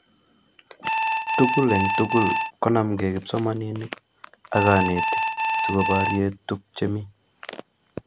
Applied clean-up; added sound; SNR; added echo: none; Alarm; -2 dB; none.